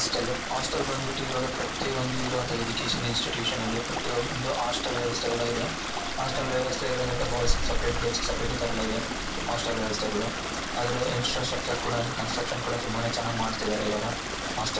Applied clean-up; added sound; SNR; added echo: none; Stream; 0 dB; reverberation time 0.2 s.